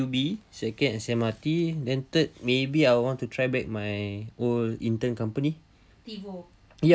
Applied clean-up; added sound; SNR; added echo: none; none; none; none.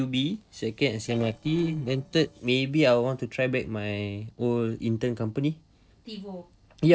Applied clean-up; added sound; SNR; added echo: neural separator model SepFormer DNS4.